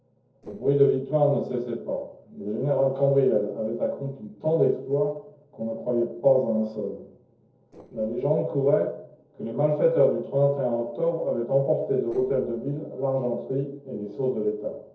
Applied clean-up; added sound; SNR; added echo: neural separator model SepFormer DNS4.